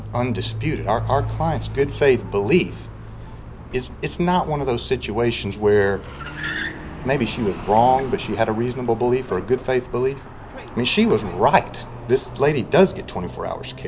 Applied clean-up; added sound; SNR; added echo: none; Car; 11 dB; none.